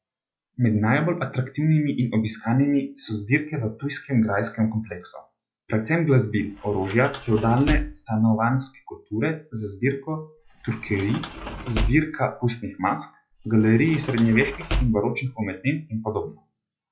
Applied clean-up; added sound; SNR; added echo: classical method log-MMSE.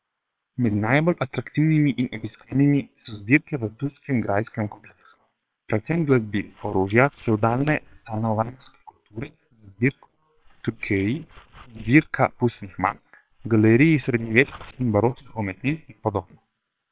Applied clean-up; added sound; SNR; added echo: neural separator model SepFormer WHAM!.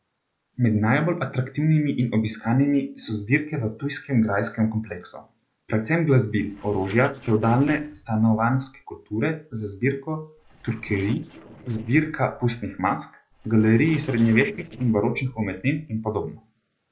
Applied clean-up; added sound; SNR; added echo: neural separator model SepFormer DNS4.